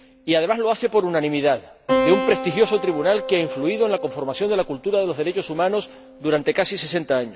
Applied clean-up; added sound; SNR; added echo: none; Keyboard (musical); 8 dB; none.